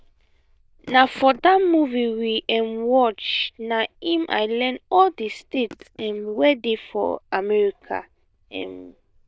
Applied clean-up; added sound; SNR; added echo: neural diffusion model UNIVERSE++.